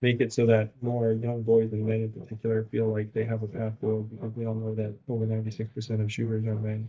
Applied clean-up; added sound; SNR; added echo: neural mask model DeepFilterNet 3.